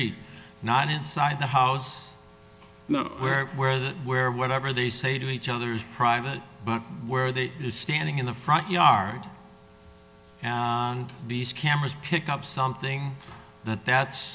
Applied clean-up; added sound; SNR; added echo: none; none; none; none.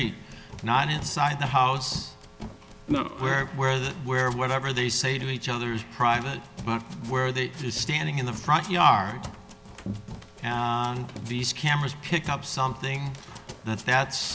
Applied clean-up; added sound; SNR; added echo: none; Run; 16 dB; none.